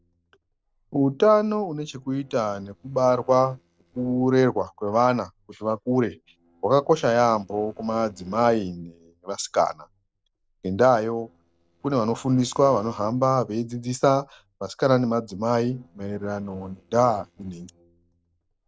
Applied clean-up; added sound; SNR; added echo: neural separator model SepFormer DNS4.